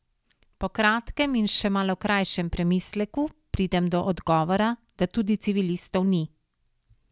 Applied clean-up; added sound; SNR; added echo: none; none; none; none.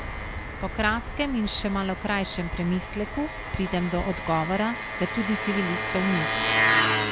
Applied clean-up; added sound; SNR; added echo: none; Engine; 1 dB; none.